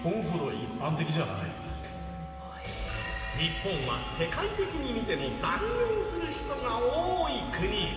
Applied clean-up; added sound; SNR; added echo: none; Wind instrument, woodwind instrument; 13 dB; reverberation time 2.9 s.